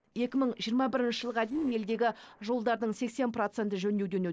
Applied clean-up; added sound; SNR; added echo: neural separator model SepFormer DNS4.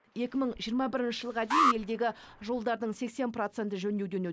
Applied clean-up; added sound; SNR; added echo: neural mask model Resemble Enhance denoiser.